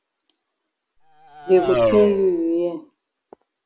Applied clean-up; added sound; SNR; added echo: none; Race car, auto racing; 3 dB; none.